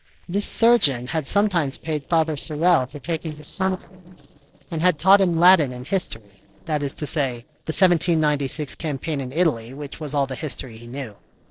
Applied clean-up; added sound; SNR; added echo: neural separator model SepFormer DNS4.